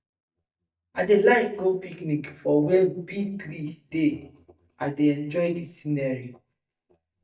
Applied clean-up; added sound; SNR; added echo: neural mask model DeepFilterNet 3.